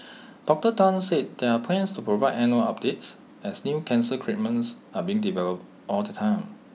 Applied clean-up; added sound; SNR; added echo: none; none; none; none.